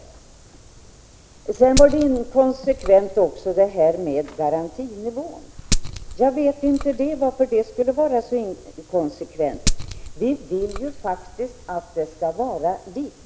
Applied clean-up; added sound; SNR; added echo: none; Glass; 8 dB; none.